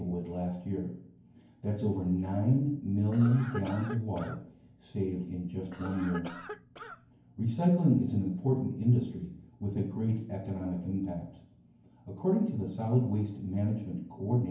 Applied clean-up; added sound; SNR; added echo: none; Cough; 14 dB; reverberation time 0.9 s.